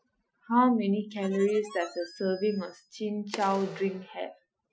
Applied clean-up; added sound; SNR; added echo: classical method Wiener filter.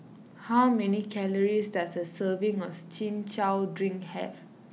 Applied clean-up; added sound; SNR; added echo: none; none; none; none.